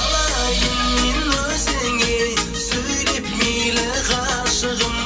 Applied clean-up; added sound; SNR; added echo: none; none; none; reverberation time 0.2 s.